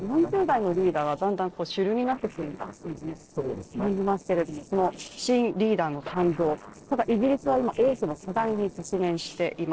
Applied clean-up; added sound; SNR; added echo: neural separator model SepFormer DNS4.